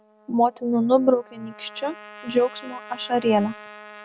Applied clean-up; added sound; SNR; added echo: none; Trumpet; 20 dB; none.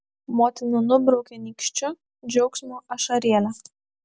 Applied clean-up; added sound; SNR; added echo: none; none; none; none.